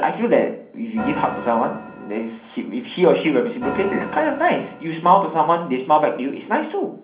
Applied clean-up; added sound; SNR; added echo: none; Organ; 13 dB; reverberation time 0.6 s.